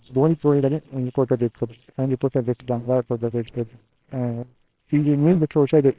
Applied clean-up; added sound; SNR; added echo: neural separator model SepFormer WHAMR!.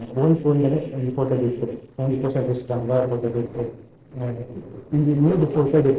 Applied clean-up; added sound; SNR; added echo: neural separator model SepFormer DNS4.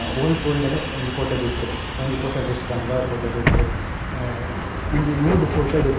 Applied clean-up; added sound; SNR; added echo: none; Bus; 1 dB; reverberation time 1.1 s.